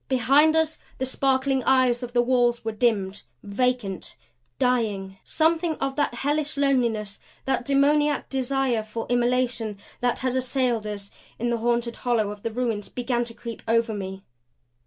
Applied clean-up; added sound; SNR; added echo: none; none; none; none.